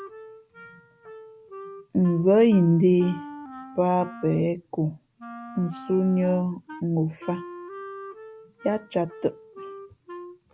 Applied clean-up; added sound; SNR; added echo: none; Wind instrument, woodwind instrument; 16 dB; none.